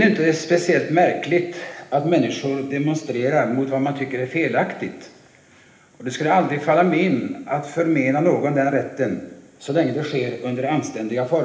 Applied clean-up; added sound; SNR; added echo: none; none; none; reverberation time 1.0 s.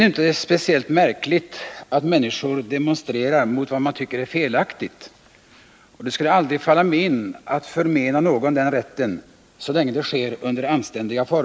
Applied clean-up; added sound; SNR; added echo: none; none; none; none.